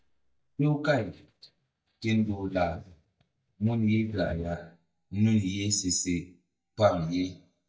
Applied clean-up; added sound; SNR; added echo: neural mask model DeepFilterNet 3.